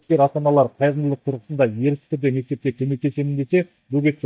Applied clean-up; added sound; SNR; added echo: neural mask model DeepFilterNet 3.